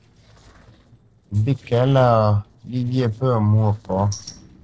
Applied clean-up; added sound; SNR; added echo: neural separator model SepFormer DNS4.